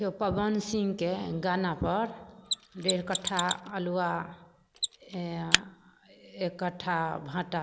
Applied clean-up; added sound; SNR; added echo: none; Mechanisms; 6 dB; none.